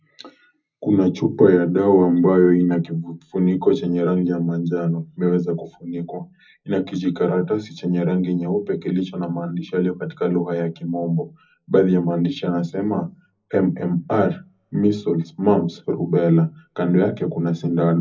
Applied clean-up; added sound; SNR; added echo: none; none; none; reverberation time 0.4 s.